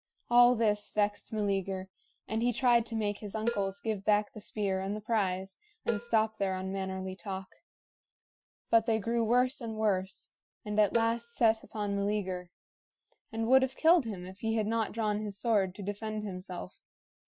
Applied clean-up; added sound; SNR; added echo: classical method Wiener filter.